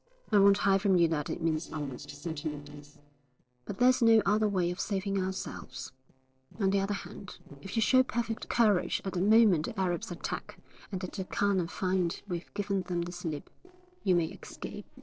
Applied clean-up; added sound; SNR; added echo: neural separator model SepFormer DNS4.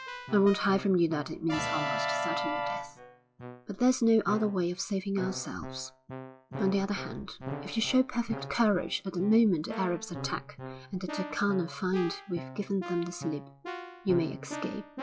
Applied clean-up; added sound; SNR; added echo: classical method log-MMSE.